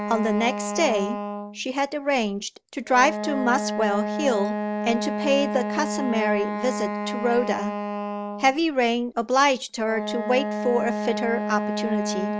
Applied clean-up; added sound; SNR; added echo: none; Wind instrument, woodwind instrument; 4 dB; none.